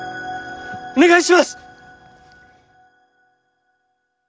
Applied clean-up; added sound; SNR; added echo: none; none; none; none.